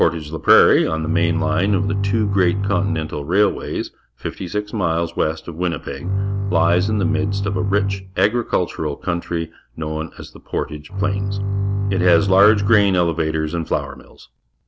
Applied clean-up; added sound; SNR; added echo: none; Bowed string instrument; 0 dB; none.